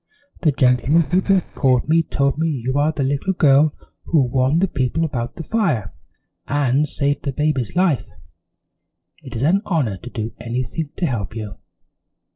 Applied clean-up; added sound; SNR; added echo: neural separator model SepFormer DNS4.